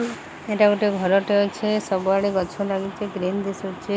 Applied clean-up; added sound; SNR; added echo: none; none; none; none.